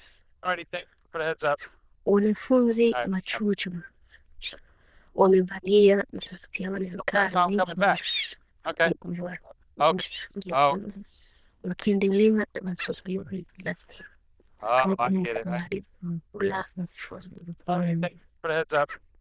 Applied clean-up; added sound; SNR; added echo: neural diffusion model UNIVERSE++.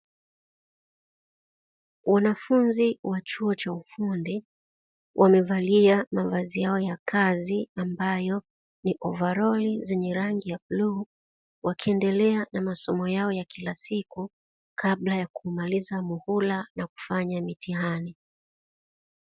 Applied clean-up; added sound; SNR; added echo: none; none; none; none.